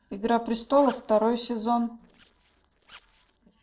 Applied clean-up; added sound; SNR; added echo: neural separator model SepFormer DNS4.